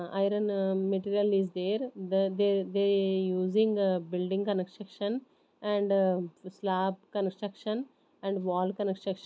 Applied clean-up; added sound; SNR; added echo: none; none; none; none.